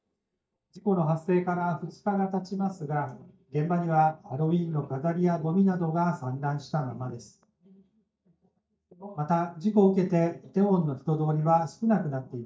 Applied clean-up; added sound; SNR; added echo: neural mask model DeepFilterNet 3.